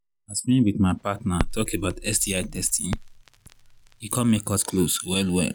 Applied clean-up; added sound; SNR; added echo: none; Crackle; 10 dB; none.